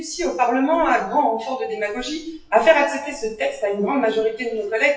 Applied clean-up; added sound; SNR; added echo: classical method WPE with log-MMSE.